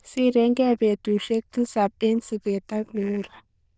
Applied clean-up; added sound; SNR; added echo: neural diffusion model UNIVERSE++.